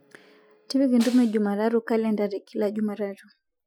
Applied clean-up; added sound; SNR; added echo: classical method Wiener filter.